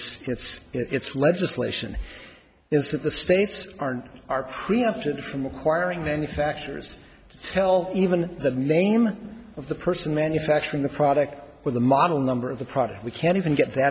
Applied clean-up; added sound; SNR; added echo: none; none; none; none.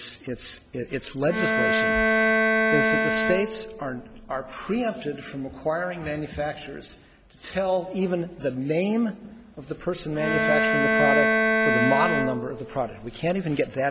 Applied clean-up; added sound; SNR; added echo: none; Bowed string instrument; -4 dB; none.